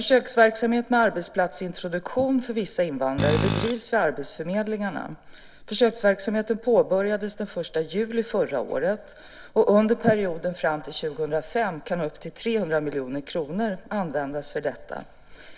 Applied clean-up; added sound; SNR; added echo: none; Tools; 3 dB; none.